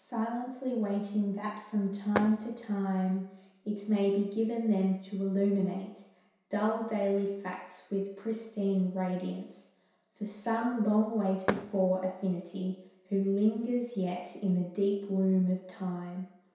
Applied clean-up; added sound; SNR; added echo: none; Fireworks; 11 dB; reverberation time 0.7 s.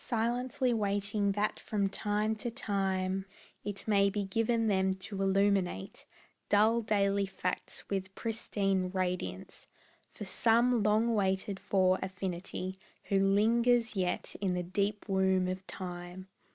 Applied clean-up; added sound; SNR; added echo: none; none; none; none.